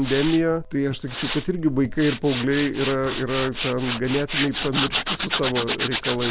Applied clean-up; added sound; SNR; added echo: none; Tools; 6 dB; none.